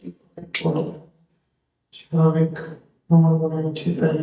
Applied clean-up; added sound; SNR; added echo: neural mask model DeepFilterNet 3.